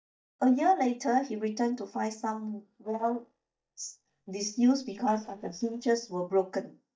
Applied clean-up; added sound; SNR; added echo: neural mask model DeepFilterNet 3.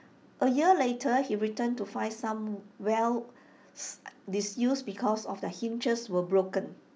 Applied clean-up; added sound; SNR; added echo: none; none; none; none.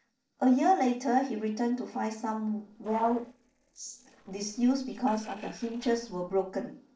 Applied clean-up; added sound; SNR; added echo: neural separator model SepFormer DNS4.